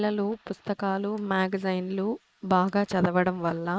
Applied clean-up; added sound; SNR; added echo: neural mask model Resemble Enhance denoiser.